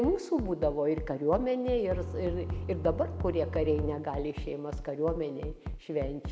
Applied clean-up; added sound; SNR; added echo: none; Bowed string instrument + Bass drum; 7 dB; none.